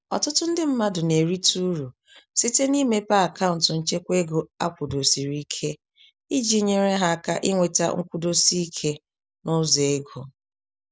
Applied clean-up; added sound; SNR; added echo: none; none; none; none.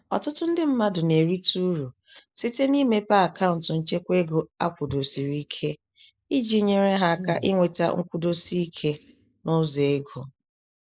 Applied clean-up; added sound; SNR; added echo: neural mask model Resemble Enhance denoiser.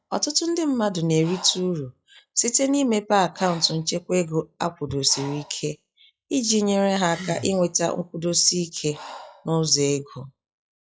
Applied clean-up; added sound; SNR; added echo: classical method log-MMSE.